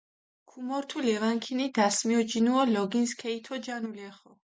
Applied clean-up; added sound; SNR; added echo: none; none; none; none.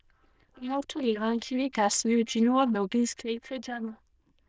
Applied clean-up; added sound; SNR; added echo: neural diffusion model UNIVERSE++.